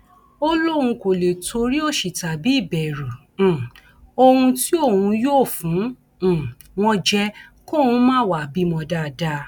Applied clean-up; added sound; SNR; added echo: none; none; none; none.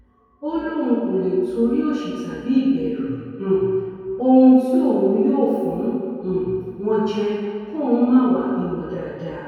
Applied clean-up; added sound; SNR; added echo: none; none; none; reverberation time 2.2 s.